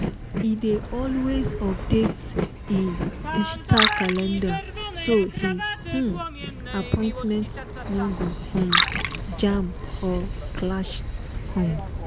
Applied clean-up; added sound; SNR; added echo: none; Train + Liquid; 2 dB; none.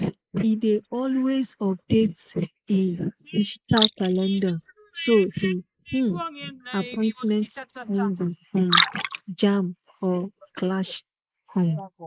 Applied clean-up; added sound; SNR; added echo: neural mask model Resemble Enhance denoiser.